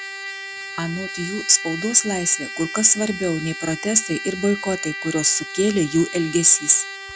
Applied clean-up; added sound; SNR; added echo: none; Trumpet; 11 dB; none.